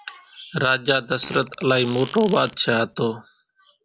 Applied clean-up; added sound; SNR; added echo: none; Fart; 17 dB; none.